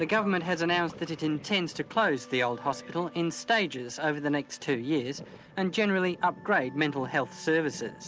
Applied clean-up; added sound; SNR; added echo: none; none; none; none.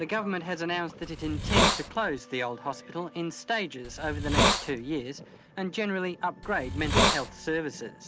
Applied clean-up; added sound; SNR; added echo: none; Hiss; -5 dB; none.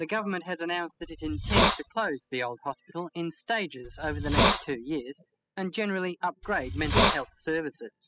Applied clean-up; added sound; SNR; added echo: classical method spectral subtraction.